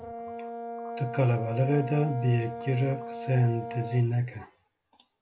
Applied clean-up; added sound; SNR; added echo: none; Brass instrument; 10 dB; none.